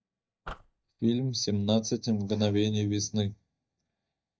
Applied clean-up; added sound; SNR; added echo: neural mask model DeepFilterNet 3.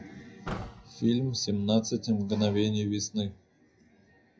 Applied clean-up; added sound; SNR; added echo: classical method WPE with log-MMSE.